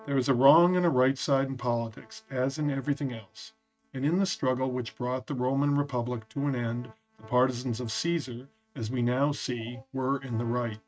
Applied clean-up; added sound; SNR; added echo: neural mask model RNNoise.